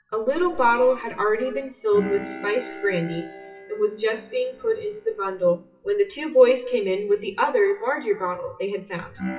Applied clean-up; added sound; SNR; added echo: classical method WPE with log-MMSE.